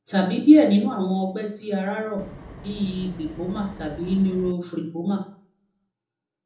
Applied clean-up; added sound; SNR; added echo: none; Wind; 16 dB; reverberation time 1.0 s.